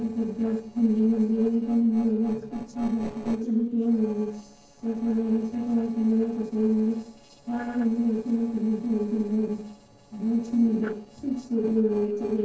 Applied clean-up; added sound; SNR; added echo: neural separator model SepFormer DNS4.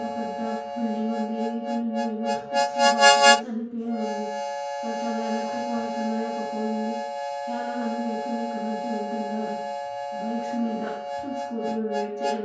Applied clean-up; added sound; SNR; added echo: none; Harmonica; -4 dB; reverberation time 0.5 s.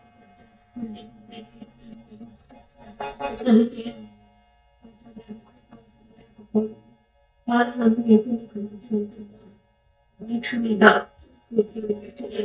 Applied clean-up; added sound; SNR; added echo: neural mask model DeepFilterNet 3.